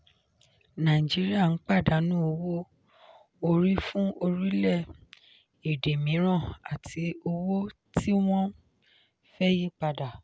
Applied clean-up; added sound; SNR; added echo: none; none; none; none.